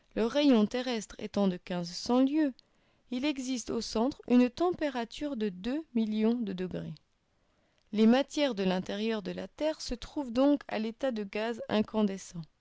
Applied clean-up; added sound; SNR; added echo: none; none; none; none.